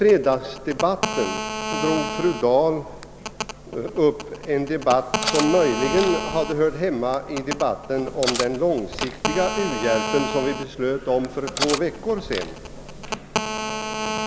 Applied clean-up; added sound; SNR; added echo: none; Cutlery, silverware + Telephone; 6 dB; none.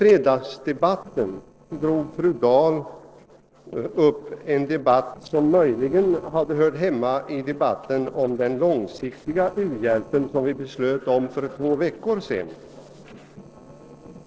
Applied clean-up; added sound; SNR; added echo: neural separator model SepFormer DNS4.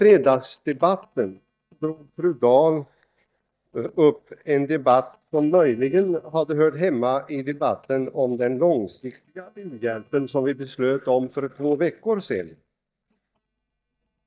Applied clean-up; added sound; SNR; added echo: neural mask model DeepFilterNet 3.